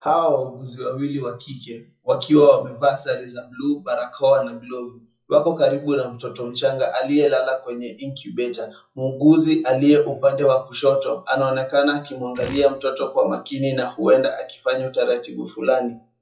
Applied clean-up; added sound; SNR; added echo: classical method WPE with log-MMSE.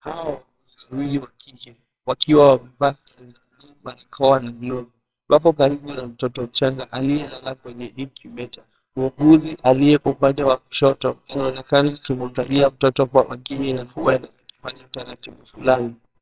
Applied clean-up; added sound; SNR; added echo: neural separator model SepFormer WHAMR!.